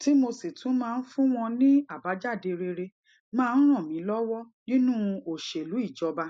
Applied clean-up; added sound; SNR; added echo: none; none; none; none.